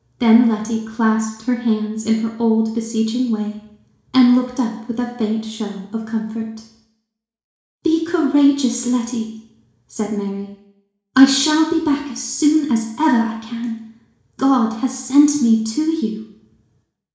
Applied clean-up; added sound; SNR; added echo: none; none; none; reverberation time 0.7 s.